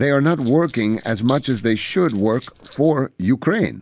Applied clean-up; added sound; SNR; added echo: neural mask model Resemble Enhance denoiser.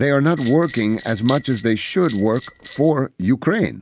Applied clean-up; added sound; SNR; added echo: neural mask model RNNoise.